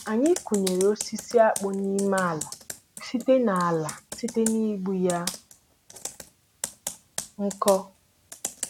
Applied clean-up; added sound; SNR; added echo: none; Computer keyboard; 12 dB; none.